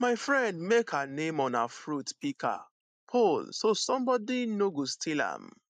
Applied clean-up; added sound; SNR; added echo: neural mask model Resemble Enhance denoiser.